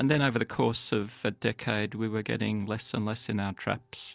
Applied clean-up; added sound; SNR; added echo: none; none; none; none.